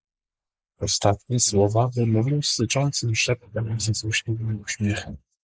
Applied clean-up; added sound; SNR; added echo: neural mask model Resemble Enhance denoiser.